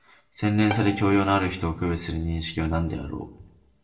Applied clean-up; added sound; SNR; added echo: none; Bowed string instrument; 15 dB; reverberation time 0.6 s.